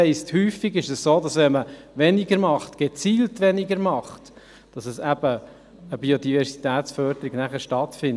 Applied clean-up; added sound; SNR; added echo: none; none; none; none.